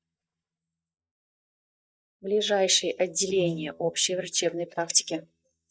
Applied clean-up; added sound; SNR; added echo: neural mask model DeepFilterNet 3.